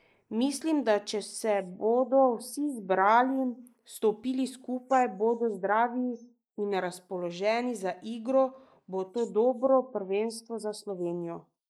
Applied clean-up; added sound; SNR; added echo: neural mask model Resemble Enhance denoiser.